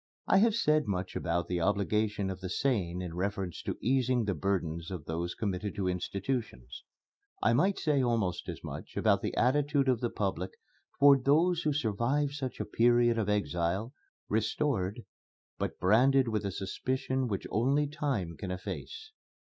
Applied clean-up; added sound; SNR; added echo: neural mask model Resemble Enhance denoiser.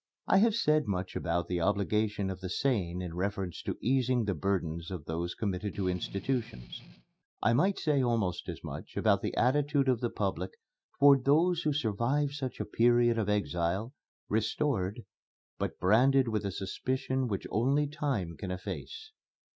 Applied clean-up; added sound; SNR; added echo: neural mask model RNNoise.